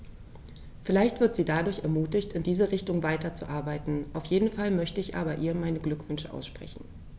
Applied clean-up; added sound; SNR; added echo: none; none; none; none.